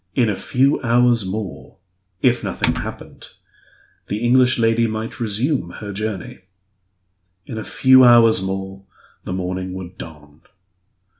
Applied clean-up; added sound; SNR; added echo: none; Typing; 3 dB; none.